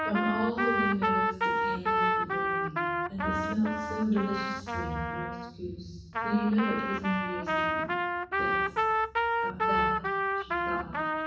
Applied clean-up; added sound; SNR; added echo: none; Trumpet; -4 dB; reverberation time 1.1 s.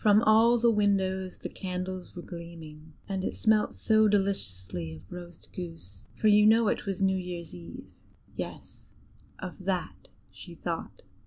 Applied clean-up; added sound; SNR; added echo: none; none; none; none.